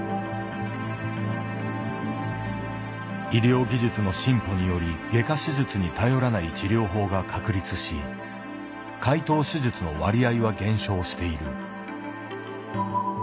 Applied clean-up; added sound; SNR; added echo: none; none; none; none.